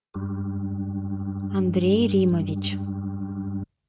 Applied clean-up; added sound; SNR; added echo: neural mask model RNNoise.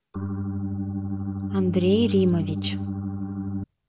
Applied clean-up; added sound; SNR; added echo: none; Organ; 1 dB; none.